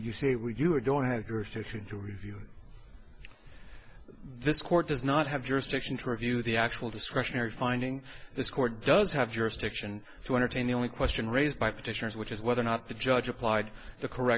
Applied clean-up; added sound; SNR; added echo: none; none; none; none.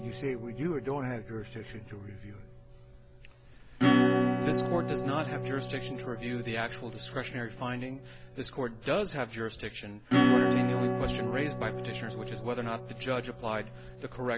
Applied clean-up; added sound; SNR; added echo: none; Acoustic guitar / Strum; -3 dB; none.